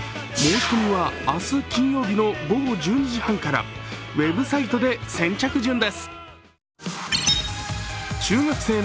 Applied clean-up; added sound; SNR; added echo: none; none; none; none.